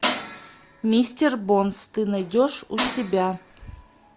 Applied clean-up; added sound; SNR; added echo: none; none; none; none.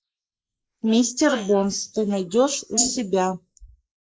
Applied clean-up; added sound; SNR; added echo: neural mask model Resemble Enhance denoiser.